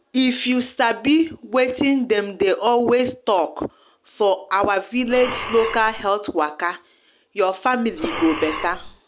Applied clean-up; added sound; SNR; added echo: none; Breathing; 9 dB; none.